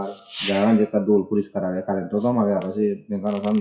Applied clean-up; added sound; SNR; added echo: classical method WPE with log-MMSE.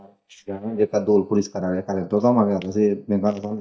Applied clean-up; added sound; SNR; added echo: neural mask model DeepFilterNet 3.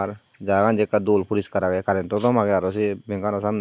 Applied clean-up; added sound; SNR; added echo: none; none; none; none.